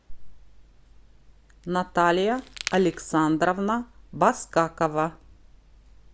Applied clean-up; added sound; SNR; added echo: none; Crackle; 14 dB; none.